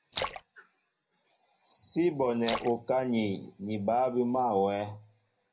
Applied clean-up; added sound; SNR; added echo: none; Splash, splatter; 12 dB; reverberation time 0.5 s.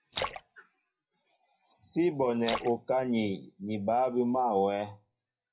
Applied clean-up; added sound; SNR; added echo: classical method WPE with log-MMSE.